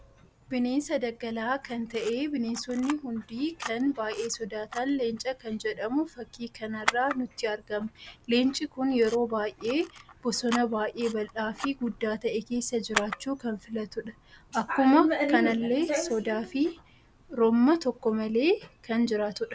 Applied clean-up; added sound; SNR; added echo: none; Camera; 15 dB; none.